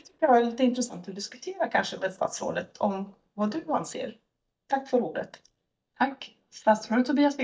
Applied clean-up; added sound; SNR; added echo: neural mask model DeepFilterNet 3.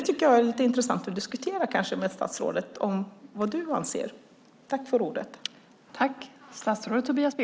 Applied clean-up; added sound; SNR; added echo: none; none; none; none.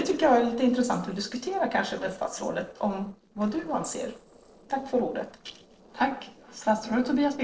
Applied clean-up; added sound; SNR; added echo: neural separator model SepFormer DNS4.